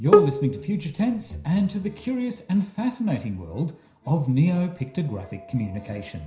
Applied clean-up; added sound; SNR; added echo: none; Bowed string instrument; -3 dB; reverberation time 0.5 s.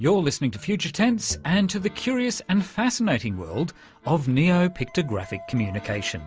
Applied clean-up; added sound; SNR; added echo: none; none; none; none.